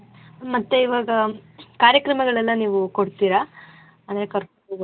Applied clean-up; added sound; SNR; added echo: none; none; none; none.